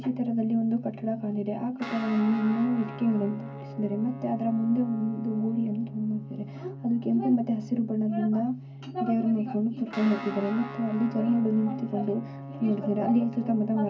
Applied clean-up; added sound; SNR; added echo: none; Guitar; 13 dB; reverberation time 0.3 s.